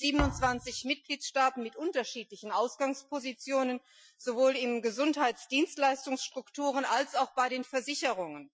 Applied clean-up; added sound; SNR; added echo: classical method Wiener filter.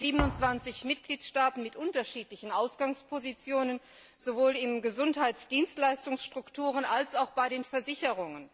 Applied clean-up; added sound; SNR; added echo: none; Thump, thud; 6 dB; none.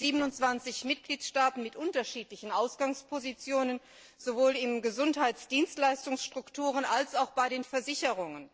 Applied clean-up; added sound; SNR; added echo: neural separator model SepFormer DNS4.